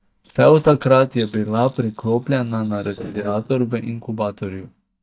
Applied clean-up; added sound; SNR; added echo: neural mask model DeepFilterNet 3.